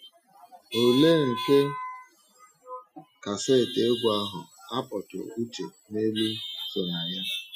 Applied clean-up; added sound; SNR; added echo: classical method Wiener filter.